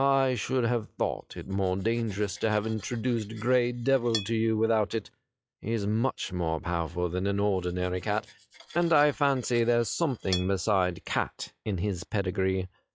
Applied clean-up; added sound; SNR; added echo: classical method log-MMSE.